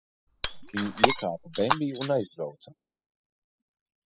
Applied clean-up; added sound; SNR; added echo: classical method spectral subtraction.